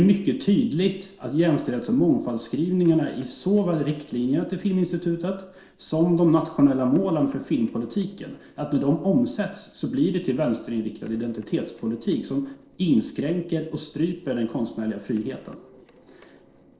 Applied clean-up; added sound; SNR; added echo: neural separator model SepFormer DNS4.